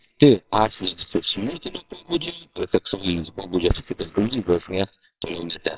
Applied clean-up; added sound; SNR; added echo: neural separator model SepFormer WHAMR!.